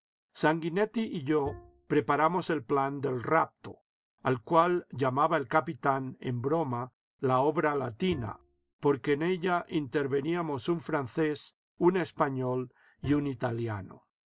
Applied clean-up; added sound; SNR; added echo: none; Bowed string instrument; 16 dB; none.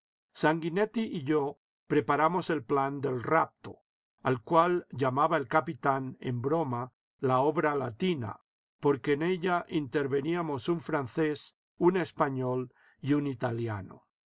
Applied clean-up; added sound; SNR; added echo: none; none; none; none.